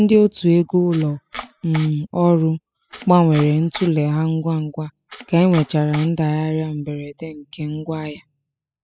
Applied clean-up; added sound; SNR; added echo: classical method spectral subtraction.